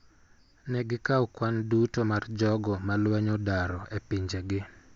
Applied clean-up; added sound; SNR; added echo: none; none; none; none.